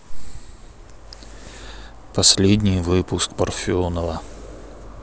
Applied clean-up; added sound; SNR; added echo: none; none; none; none.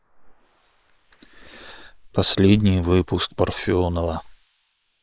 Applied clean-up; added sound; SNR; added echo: neural mask model Resemble Enhance denoiser.